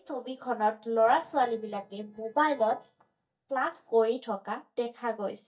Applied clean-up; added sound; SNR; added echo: neural mask model DeepFilterNet 3.